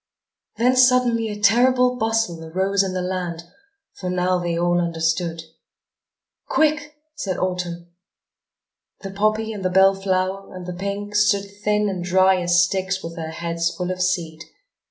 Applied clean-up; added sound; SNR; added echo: none; none; none; none.